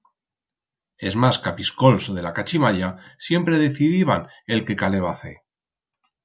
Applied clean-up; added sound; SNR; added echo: none; none; none; none.